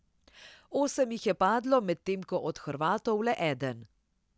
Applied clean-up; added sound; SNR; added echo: none; none; none; none.